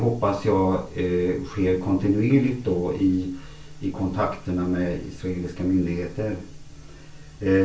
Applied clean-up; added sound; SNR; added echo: none; none; none; reverberation time 0.3 s.